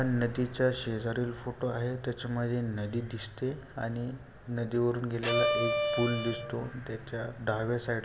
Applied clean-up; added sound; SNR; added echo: none; Bowed string instrument; -1 dB; none.